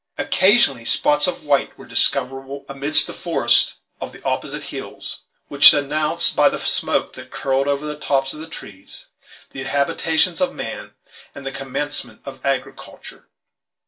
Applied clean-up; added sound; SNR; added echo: none; none; none; reverberation time 0.2 s.